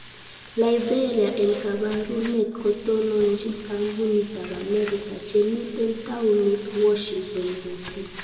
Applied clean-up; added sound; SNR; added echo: none; Frying (food); 18 dB; reverberation time 1.8 s.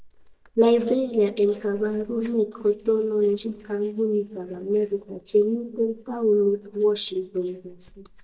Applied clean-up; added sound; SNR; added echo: neural mask model DeepFilterNet 3.